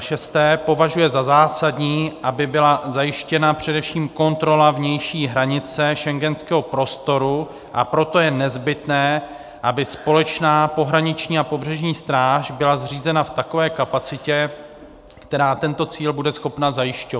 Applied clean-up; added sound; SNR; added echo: none; none; none; none.